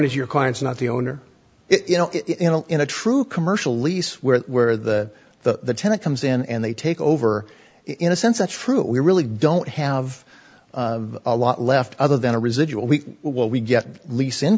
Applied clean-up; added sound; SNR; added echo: none; none; none; none.